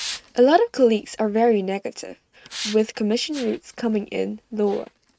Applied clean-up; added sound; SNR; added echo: neural mask model RNNoise.